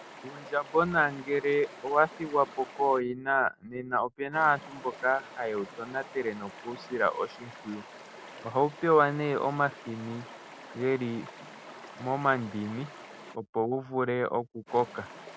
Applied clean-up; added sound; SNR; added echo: none; Stream; 17 dB; none.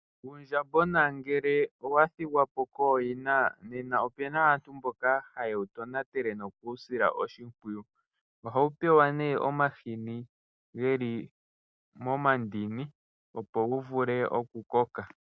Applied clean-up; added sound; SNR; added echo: none; none; none; none.